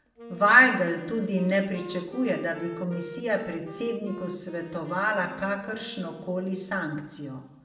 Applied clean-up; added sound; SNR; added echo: none; Wind instrument, woodwind instrument; 16 dB; reverberation time 0.7 s.